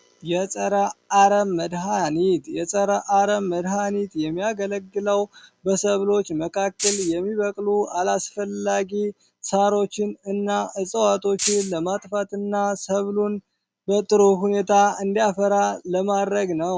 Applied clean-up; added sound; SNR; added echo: none; Rattle (instrument); 3 dB; none.